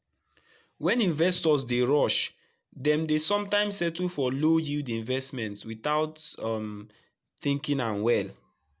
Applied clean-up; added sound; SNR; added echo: none; none; none; none.